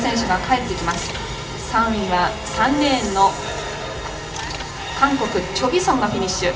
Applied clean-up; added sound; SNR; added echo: none; Mechanisms; 19 dB; reverberation time 0.4 s.